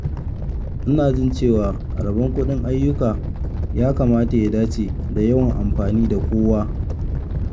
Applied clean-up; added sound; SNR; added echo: none; Animal; 3 dB; none.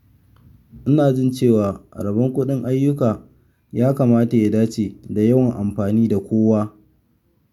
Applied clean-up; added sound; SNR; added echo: none; none; none; none.